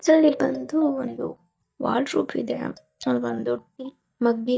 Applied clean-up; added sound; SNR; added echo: neural mask model DeepFilterNet 3.